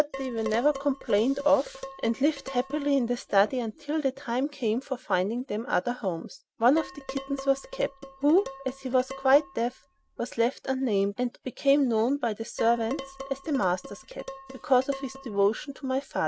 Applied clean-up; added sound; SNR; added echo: none; Dishes, pots, and pans; 15 dB; none.